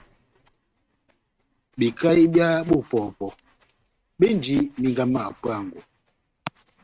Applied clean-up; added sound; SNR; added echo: neural mask model RNNoise.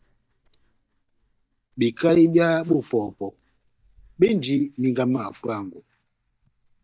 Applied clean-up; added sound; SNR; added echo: neural mask model DeepFilterNet 3.